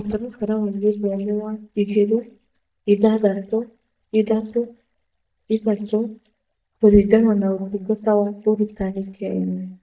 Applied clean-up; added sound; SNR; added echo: neural mask model DeepFilterNet 3.